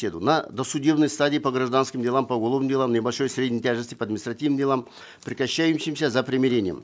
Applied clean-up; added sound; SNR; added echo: none; none; none; none.